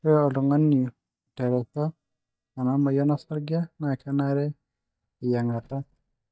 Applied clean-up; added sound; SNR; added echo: neural mask model DeepFilterNet 3.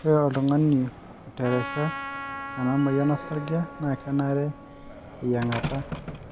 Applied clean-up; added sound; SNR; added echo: none; Slam + Trumpet; 11 dB; none.